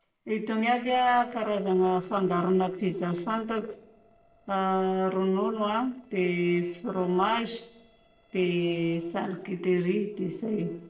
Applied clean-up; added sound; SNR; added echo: neural separator model SepFormer DNS4.